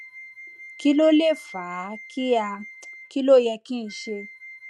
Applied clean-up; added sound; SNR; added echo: none; Wind instrument, woodwind instrument; 19 dB; none.